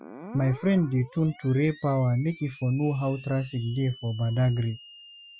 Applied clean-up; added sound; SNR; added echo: classical method Wiener filter.